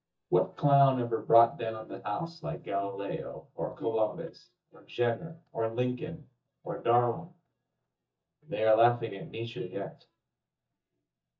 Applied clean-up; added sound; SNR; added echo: neural mask model DeepFilterNet 3.